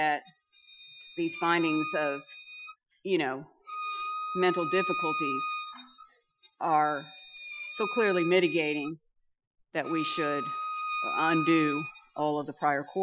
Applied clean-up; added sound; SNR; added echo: classical method Wiener filter.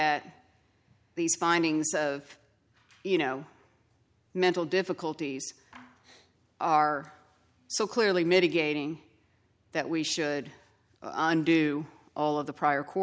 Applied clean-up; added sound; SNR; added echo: none; none; none; none.